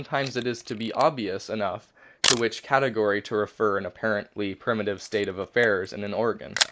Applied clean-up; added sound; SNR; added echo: neural mask model Resemble Enhance denoiser.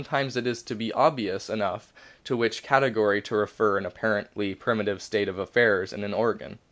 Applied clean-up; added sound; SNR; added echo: none; none; none; none.